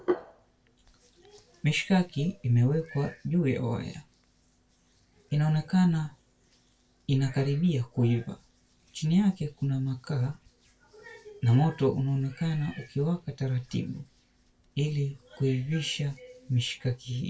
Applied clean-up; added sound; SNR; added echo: none; Hands; 18 dB; reverberation time 0.2 s.